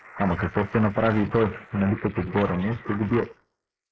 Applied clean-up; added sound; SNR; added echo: neural mask model Resemble Enhance denoiser.